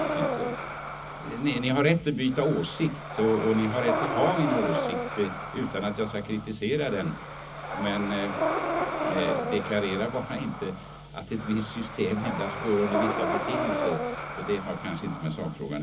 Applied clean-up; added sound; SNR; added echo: none; Breathing; 3 dB; reverberation time 0.4 s.